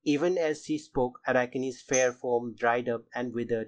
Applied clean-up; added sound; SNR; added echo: classical method log-MMSE.